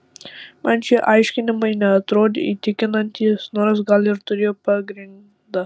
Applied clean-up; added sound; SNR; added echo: none; none; none; none.